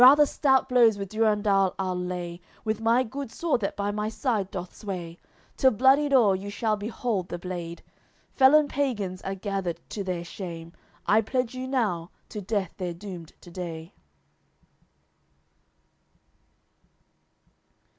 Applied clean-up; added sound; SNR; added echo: none; none; none; none.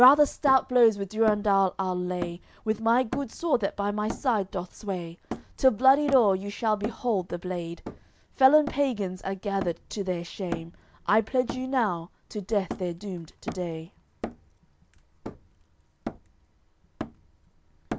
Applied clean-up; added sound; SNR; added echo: none; Hammer; 14 dB; none.